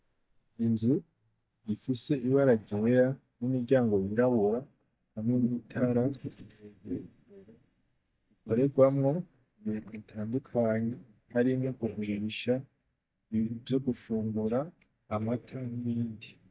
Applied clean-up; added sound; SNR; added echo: neural mask model DeepFilterNet 3.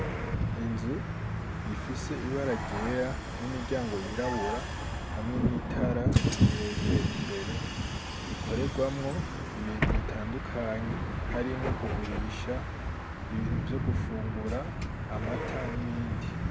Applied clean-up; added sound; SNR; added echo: none; Thunder / Wind + Bus; -4 dB; none.